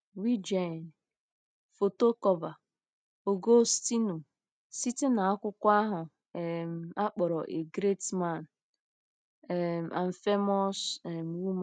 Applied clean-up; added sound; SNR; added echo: none; none; none; none.